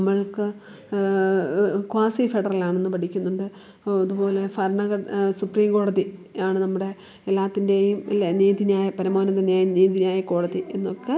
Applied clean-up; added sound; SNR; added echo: none; none; none; none.